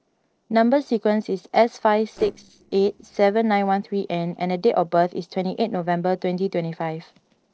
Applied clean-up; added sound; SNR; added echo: neural separator model SepFormer DNS4.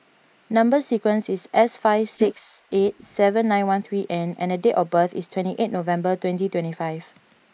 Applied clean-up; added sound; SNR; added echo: neural mask model Resemble Enhance denoiser.